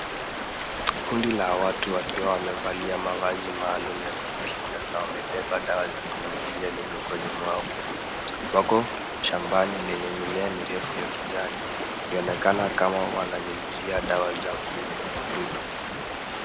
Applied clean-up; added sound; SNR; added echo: none; Stream; 3 dB; none.